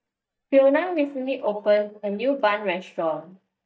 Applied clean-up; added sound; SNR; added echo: neural mask model DeepFilterNet 3.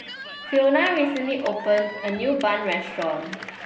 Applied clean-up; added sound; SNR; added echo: none; Cheering / Clapping; 14 dB; reverberation time 0.6 s.